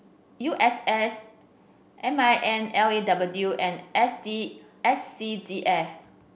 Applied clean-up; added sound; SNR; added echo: none; none; none; none.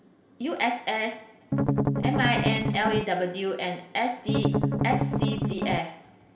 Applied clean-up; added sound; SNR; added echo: none; Strum; -4 dB; reverberation time 1.7 s.